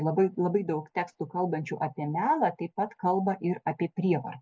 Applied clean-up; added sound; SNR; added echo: none; none; none; none.